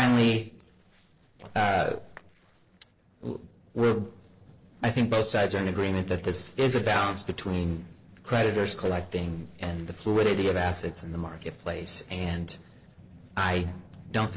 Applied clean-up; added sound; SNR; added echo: neural separator model SepFormer DNS4.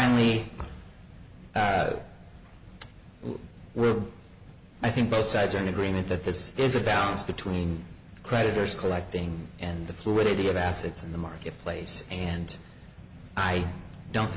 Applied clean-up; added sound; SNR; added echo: none; none; none; none.